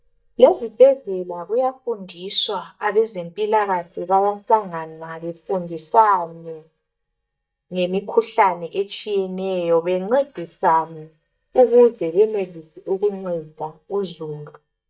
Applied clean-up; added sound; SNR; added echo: neural mask model DeepFilterNet 3.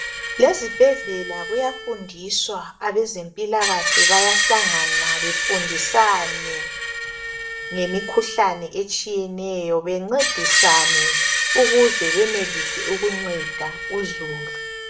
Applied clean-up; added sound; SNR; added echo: none; Screech; 1 dB; reverberation time 0.3 s.